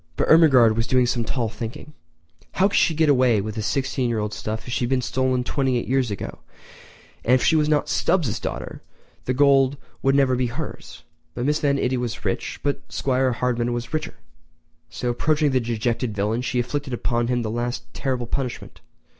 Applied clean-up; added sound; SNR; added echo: none; none; none; none.